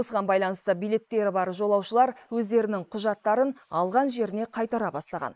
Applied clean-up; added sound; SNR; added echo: neural mask model Resemble Enhance denoiser.